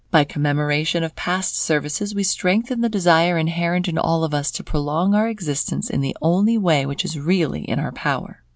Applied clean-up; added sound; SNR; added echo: none; none; none; none.